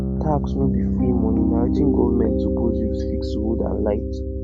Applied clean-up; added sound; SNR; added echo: none; Piano; -4 dB; none.